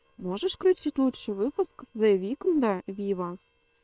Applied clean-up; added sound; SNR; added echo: neural separator model SepFormer WHAM!.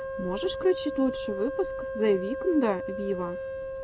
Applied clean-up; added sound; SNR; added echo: none; Wind instrument, woodwind instrument; 5 dB; none.